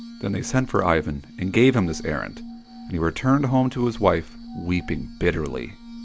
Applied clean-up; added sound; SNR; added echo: none; Glass; 17 dB; none.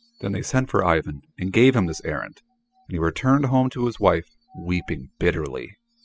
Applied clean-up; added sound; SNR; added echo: classical method spectral subtraction.